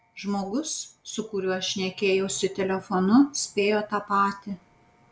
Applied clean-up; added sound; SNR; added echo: none; none; none; none.